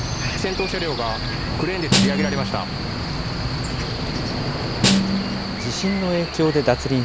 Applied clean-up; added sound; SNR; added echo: none; Cricket + Snare drum; 1 dB; none.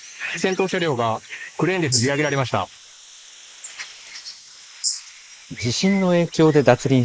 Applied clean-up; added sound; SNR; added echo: neural mask model Resemble Enhance denoiser.